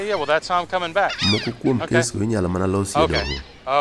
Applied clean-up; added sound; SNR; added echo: none; Gull, seagull; -1 dB; none.